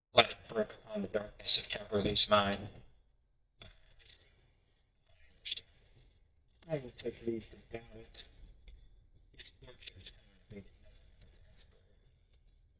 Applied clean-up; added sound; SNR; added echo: neural mask model DeepFilterNet 3.